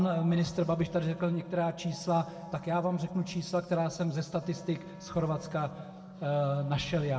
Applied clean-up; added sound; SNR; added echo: none; Wind instrument, woodwind instrument; 18 dB; reverberation time 1.2 s.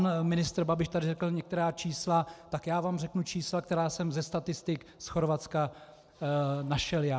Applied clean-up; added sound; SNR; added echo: none; none; none; none.